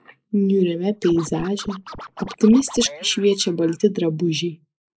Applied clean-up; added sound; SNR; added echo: neural mask model Resemble Enhance denoiser.